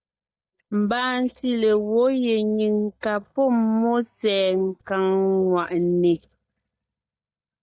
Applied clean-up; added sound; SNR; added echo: neural mask model DeepFilterNet 3.